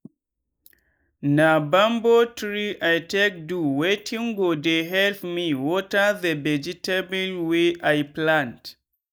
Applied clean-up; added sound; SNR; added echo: neural mask model Resemble Enhance denoiser.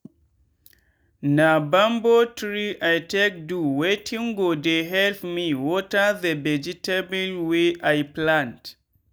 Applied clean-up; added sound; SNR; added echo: none; none; none; none.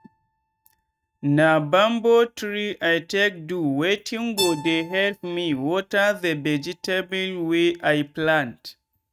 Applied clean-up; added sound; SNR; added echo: neural mask model RNNoise.